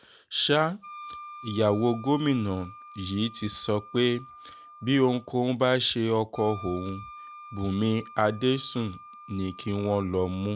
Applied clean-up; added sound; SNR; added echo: none; Wind instrument, woodwind instrument; 18 dB; none.